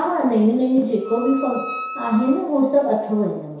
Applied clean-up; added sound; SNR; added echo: none; Wind instrument, woodwind instrument; 14 dB; reverberation time 0.7 s.